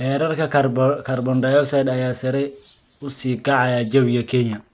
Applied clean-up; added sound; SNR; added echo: none; none; none; none.